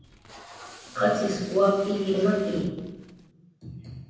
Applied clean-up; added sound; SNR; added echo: none; Packing tape, duct tape; 19 dB; reverberation time 1.1 s.